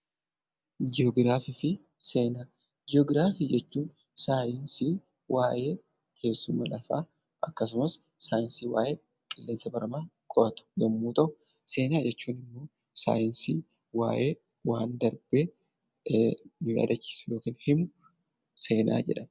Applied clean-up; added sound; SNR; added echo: none; none; none; none.